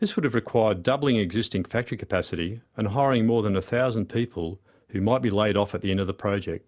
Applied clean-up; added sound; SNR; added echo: none; none; none; none.